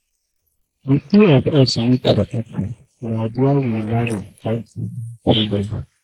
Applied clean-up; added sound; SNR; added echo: neural mask model Resemble Enhance denoiser.